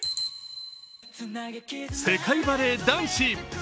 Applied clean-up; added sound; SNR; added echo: none; none; none; none.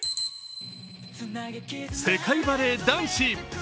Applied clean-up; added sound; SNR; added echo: none; Strum; 17 dB; none.